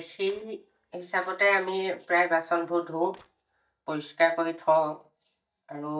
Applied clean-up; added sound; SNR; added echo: neural mask model DeepFilterNet 3.